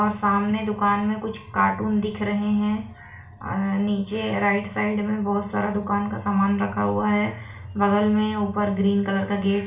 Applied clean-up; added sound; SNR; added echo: none; none; none; reverberation time 0.2 s.